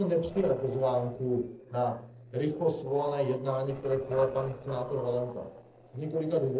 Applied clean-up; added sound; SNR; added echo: neural separator model SepFormer DNS4.